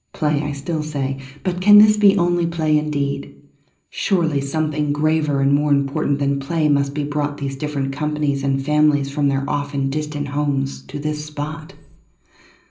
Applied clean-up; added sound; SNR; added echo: none; none; none; reverberation time 0.5 s.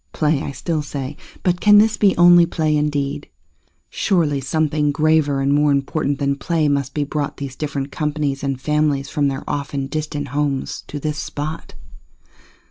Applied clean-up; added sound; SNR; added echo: none; none; none; none.